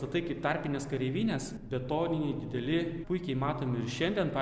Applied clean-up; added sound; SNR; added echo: none; none; none; none.